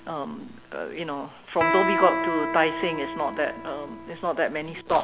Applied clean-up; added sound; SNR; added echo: none; Electric guitar; 4 dB; none.